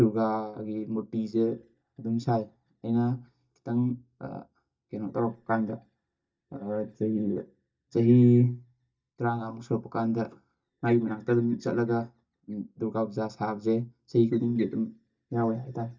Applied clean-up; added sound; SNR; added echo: neural mask model DeepFilterNet 3.